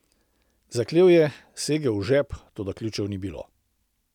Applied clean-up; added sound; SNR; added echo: none; none; none; none.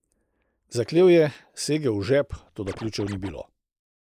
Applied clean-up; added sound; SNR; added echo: neural mask model Resemble Enhance denoiser.